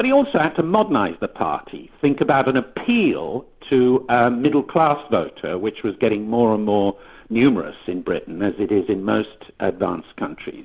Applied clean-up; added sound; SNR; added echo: none; none; none; none.